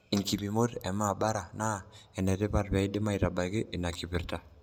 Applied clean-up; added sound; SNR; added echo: none; none; none; none.